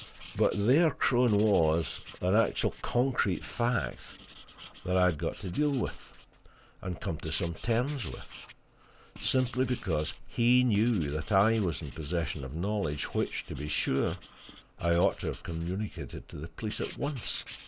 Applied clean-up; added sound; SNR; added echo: none; Writing; 20 dB; none.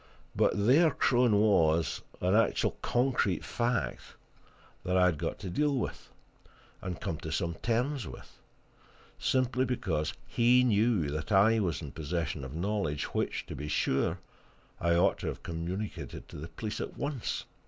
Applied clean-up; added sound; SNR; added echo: none; none; none; none.